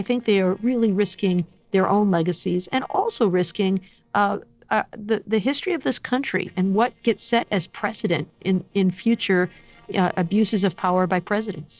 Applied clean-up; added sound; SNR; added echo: neural separator model SepFormer DNS4.